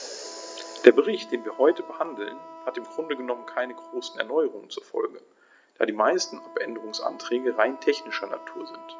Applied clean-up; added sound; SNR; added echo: none; Wind instrument, woodwind instrument; 17 dB; none.